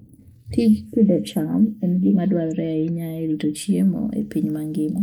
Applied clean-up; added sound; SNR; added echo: neural mask model Resemble Enhance denoiser.